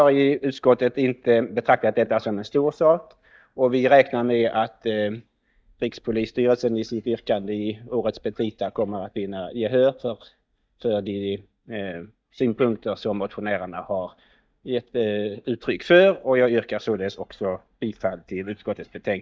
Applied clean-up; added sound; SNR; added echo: neural mask model DeepFilterNet 3.